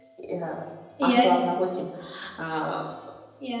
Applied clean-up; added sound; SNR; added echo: none; none; none; reverberation time 1.0 s.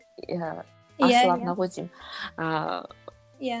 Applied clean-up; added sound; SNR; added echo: none; none; none; none.